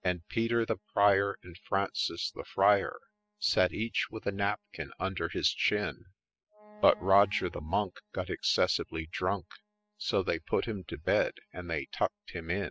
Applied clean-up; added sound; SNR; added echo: classical method spectral subtraction.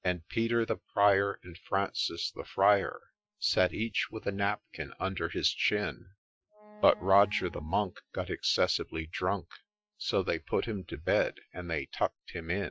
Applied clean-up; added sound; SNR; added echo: classical method Wiener filter.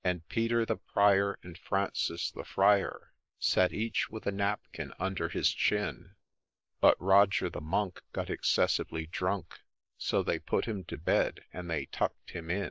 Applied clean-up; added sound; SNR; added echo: neural mask model Resemble Enhance denoiser.